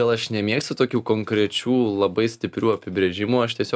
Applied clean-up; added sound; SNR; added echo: none; none; none; none.